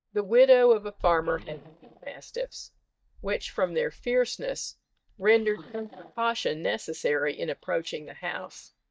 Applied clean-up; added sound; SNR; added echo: neural mask model DeepFilterNet 3.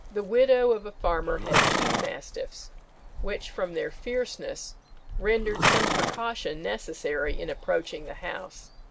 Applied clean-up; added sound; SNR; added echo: none; Livestock, farm animals, working animals; 2 dB; none.